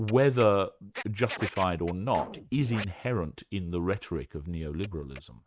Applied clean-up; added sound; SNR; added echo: neural mask model RNNoise.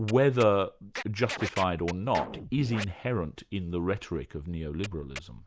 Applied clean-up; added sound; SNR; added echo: none; Scratching (performance technique); 14 dB; none.